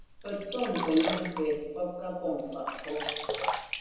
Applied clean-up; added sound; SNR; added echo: none; Sink (filling or washing); 3 dB; reverberation time 1.1 s.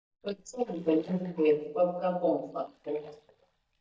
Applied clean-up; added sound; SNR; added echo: neural mask model DeepFilterNet 3.